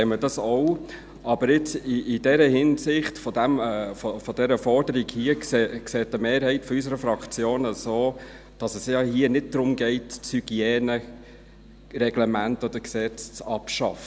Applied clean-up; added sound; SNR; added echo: none; none; none; none.